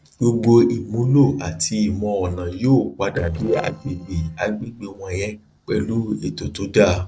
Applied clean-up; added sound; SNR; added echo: neural separator model SepFormer DNS4.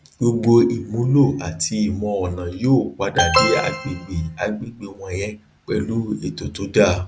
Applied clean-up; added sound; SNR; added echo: none; Alarm; 2 dB; none.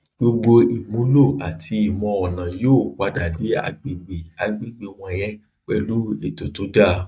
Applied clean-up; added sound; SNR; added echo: neural mask model DeepFilterNet 3.